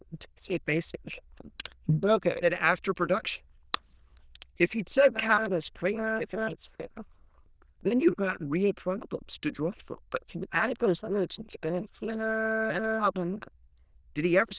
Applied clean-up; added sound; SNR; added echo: neural diffusion model UNIVERSE++.